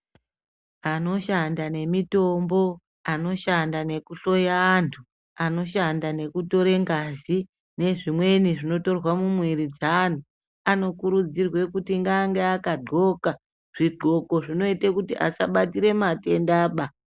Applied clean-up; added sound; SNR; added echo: none; none; none; none.